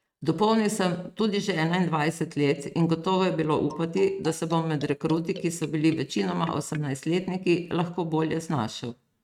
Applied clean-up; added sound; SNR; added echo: neural mask model RNNoise.